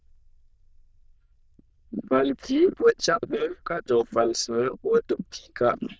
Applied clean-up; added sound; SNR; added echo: neural diffusion model UNIVERSE++.